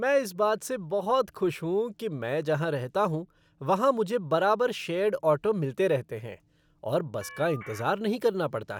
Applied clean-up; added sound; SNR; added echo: none; Telephone; 16 dB; none.